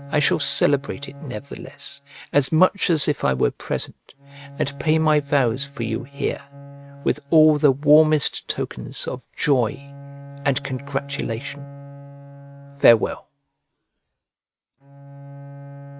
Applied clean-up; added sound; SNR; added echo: neural mask model RNNoise.